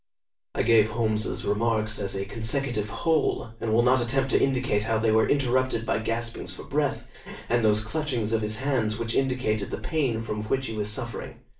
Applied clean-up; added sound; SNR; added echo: none; none; none; reverberation time 0.3 s.